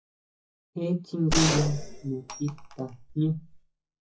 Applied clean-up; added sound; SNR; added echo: classical method WPE with log-MMSE.